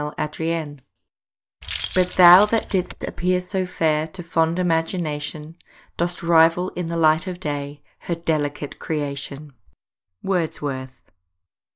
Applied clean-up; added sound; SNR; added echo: neural mask model DeepFilterNet 3.